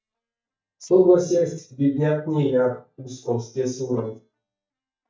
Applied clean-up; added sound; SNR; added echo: neural mask model DeepFilterNet 3.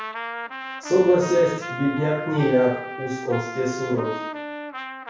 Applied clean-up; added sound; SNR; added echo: none; Trumpet; 9 dB; reverberation time 0.6 s.